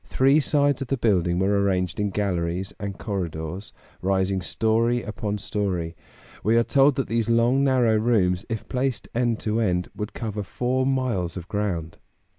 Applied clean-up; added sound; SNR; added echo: none; none; none; none.